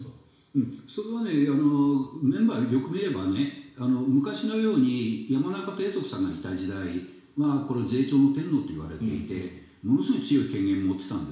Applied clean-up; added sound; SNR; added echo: none; none; none; reverberation time 0.7 s.